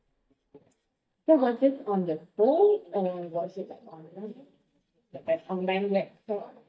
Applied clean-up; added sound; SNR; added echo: neural mask model DeepFilterNet 3.